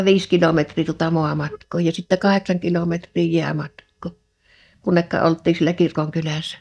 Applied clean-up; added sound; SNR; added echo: neural mask model DeepFilterNet 3.